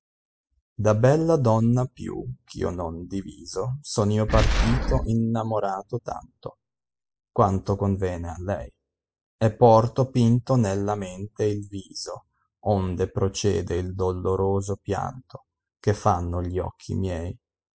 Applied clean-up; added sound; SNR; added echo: classical method spectral subtraction.